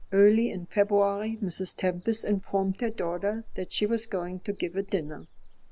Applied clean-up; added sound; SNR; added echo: none; Ocean; 15 dB; none.